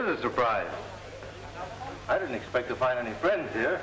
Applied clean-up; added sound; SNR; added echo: none; none; none; none.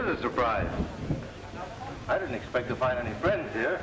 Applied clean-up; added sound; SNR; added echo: none; Thunder; 7 dB; none.